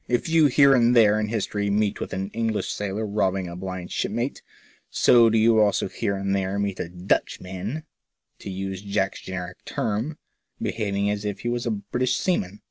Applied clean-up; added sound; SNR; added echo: none; none; none; none.